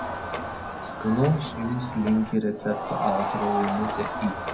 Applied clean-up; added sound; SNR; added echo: none; Crowd; 4 dB; none.